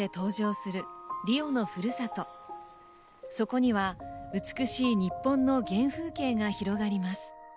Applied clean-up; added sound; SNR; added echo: none; none; none; none.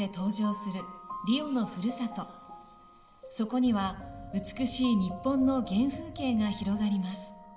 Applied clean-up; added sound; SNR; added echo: none; none; none; reverberation time 2.9 s.